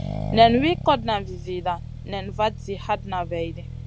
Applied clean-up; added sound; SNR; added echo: none; Accelerating, revving, vroom; 8 dB; none.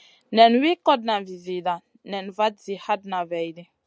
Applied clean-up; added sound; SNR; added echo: none; none; none; none.